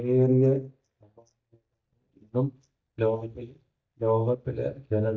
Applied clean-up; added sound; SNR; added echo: neural mask model DeepFilterNet 3.